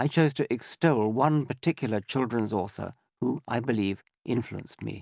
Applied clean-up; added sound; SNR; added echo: none; none; none; none.